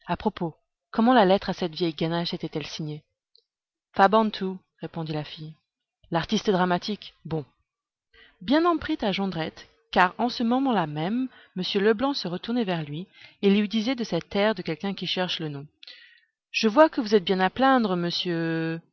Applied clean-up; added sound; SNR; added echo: none; none; none; none.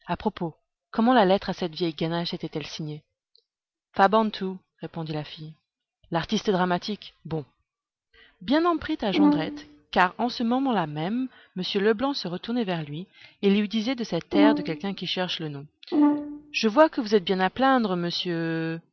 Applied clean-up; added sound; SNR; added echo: none; Brass instrument; -1 dB; none.